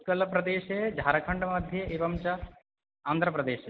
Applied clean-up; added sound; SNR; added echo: none; Tap; 15 dB; none.